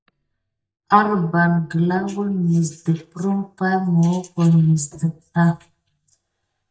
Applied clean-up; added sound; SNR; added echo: neural mask model DeepFilterNet 3.